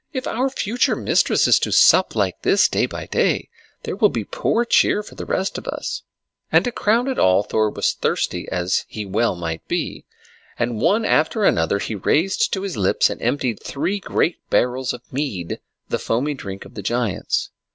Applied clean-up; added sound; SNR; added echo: none; none; none; none.